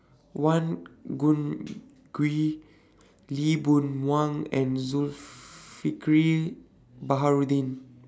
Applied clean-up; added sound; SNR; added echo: none; none; none; none.